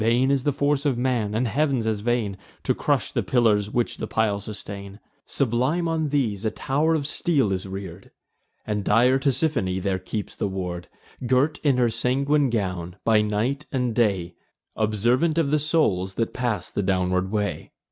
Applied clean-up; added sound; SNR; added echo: none; none; none; none.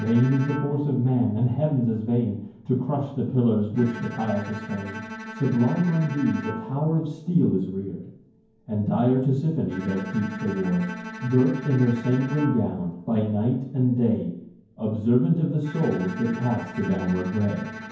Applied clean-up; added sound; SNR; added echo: none; Bowed string instrument; 15 dB; reverberation time 0.9 s.